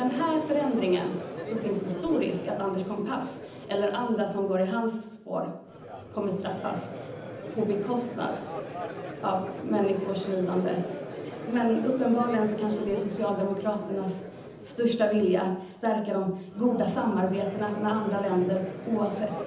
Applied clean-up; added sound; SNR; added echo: none; Crowd; 11 dB; reverberation time 0.8 s.